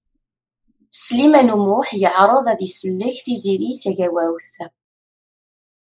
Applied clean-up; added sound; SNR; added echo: neural mask model Resemble Enhance denoiser.